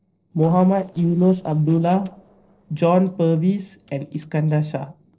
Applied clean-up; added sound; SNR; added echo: neural separator model SepFormer DNS4.